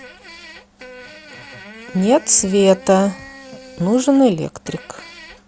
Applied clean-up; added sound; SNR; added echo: none; Fart; 20 dB; none.